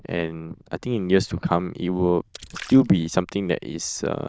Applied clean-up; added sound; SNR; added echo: neural diffusion model UNIVERSE++.